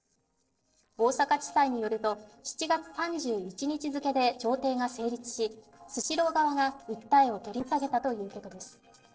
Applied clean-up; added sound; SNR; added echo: neural separator model SepFormer DNS4.